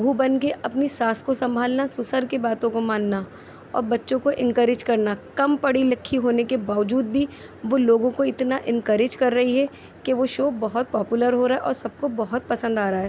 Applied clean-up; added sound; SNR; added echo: none; none; none; none.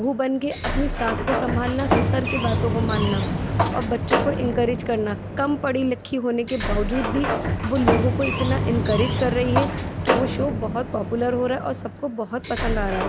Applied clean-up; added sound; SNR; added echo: none; Sliding door; 0 dB; none.